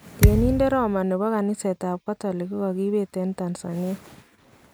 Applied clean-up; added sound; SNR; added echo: none; Thump, thud; -4 dB; none.